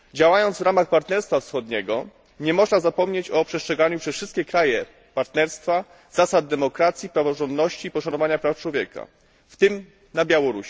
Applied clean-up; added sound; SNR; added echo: none; none; none; none.